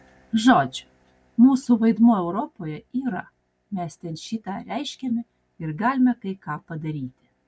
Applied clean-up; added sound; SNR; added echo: none; none; none; none.